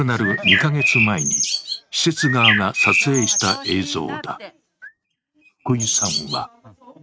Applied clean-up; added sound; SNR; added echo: neural mask model RNNoise.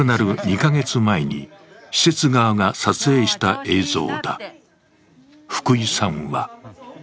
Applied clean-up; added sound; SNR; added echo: none; none; none; none.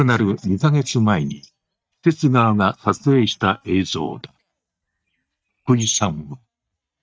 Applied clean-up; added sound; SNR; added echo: neural mask model DeepFilterNet 3.